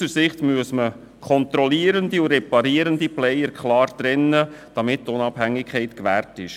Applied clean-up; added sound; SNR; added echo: none; none; none; none.